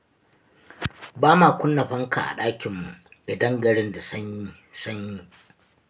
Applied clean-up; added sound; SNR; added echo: none; none; none; none.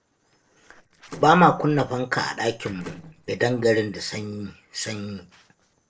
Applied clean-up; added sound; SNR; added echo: neural separator model SepFormer DNS4.